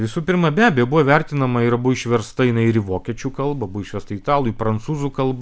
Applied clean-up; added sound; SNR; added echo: none; none; none; none.